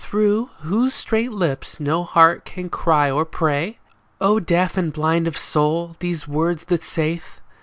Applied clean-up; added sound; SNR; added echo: none; none; none; none.